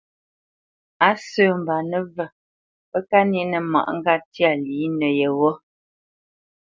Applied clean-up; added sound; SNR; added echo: none; none; none; none.